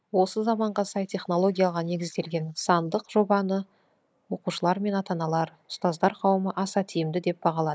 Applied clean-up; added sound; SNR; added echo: neural mask model Resemble Enhance denoiser.